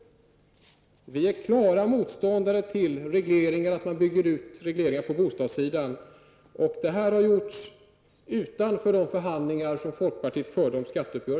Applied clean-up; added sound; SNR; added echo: none; none; none; none.